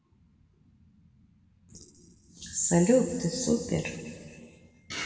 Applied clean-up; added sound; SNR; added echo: none; none; none; reverberation time 2.4 s.